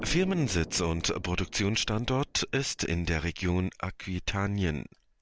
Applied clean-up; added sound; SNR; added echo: none; Explosion; 19 dB; none.